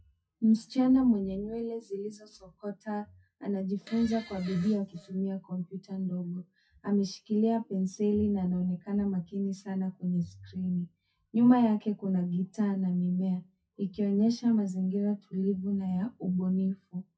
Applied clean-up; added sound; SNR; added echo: classical method WPE with log-MMSE.